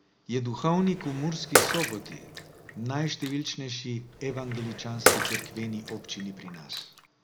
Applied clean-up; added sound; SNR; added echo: none; Bathtub (filling or washing) / Water / Splash, splatter; -1 dB; none.